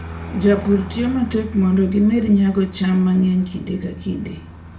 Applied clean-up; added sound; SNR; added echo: none; Aircraft; 14 dB; reverberation time 0.4 s.